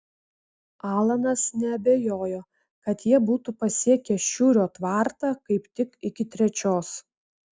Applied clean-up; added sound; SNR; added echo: none; none; none; none.